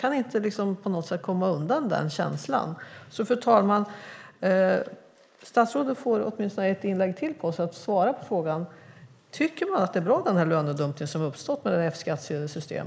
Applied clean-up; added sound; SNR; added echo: neural mask model Resemble Enhance denoiser.